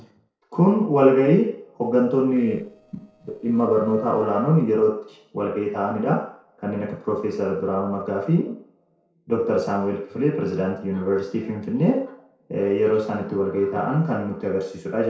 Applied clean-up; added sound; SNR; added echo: neural separator model SepFormer DNS4.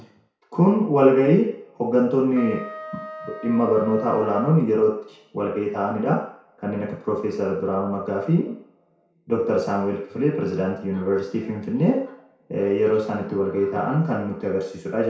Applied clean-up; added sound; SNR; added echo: none; Trumpet; 15 dB; reverberation time 0.6 s.